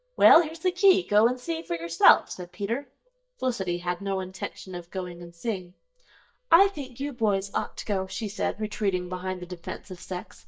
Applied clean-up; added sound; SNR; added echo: neural mask model DeepFilterNet 3.